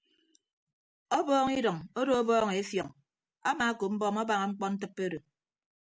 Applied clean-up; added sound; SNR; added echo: none; none; none; none.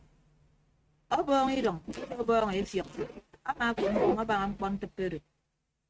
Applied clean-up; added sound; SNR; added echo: neural mask model RNNoise.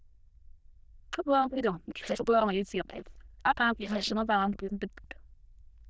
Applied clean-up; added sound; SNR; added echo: neural diffusion model UNIVERSE++.